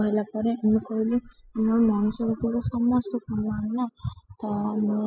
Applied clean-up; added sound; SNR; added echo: classical method spectral subtraction.